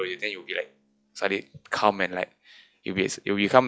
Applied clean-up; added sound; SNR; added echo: classical method log-MMSE.